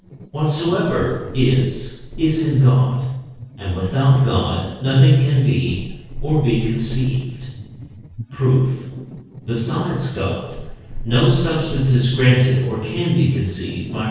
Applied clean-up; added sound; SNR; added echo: neural separator model SepFormer DNS4.